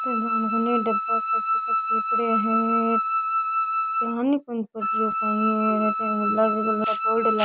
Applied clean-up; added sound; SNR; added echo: none; Wind instrument, woodwind instrument; -2 dB; none.